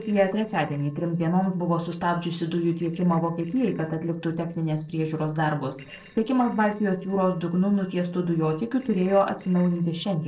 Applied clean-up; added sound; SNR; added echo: neural separator model SepFormer DNS4.